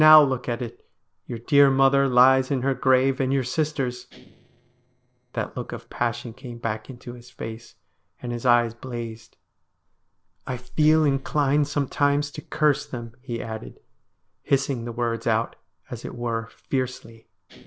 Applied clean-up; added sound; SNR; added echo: neural separator model SepFormer DNS4.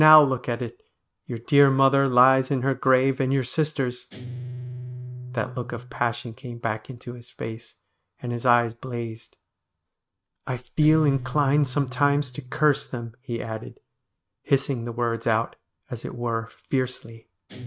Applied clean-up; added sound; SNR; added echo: neural mask model RNNoise.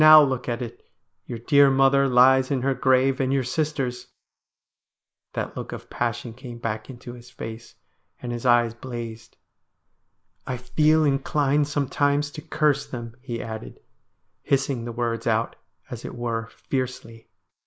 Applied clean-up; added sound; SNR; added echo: neural mask model Resemble Enhance denoiser.